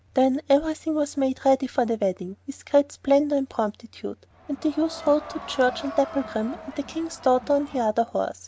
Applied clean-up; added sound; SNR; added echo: none; Crowd; 15 dB; none.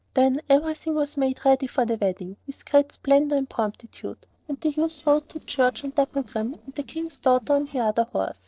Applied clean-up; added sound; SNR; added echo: neural separator model SepFormer DNS4.